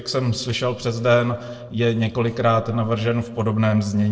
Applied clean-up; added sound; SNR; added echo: neural separator model SepFormer DNS4.